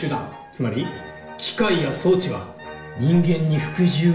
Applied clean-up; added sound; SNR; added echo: none; none; none; reverberation time 0.5 s.